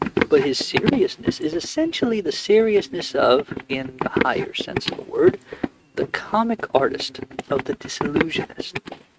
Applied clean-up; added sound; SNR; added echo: neural mask model RNNoise.